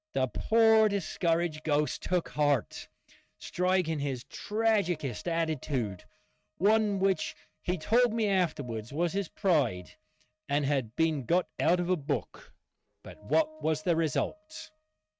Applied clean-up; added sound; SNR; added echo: neural mask model RNNoise.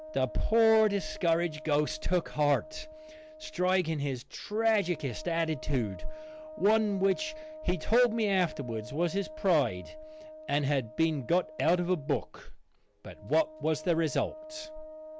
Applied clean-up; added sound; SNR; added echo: none; Wind instrument, woodwind instrument; 16 dB; none.